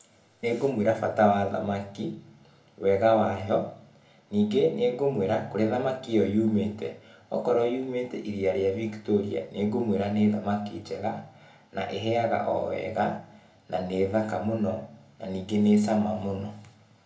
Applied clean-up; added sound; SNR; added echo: none; none; none; reverberation time 0.2 s.